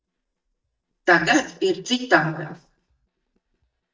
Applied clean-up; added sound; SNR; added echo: neural mask model DeepFilterNet 3.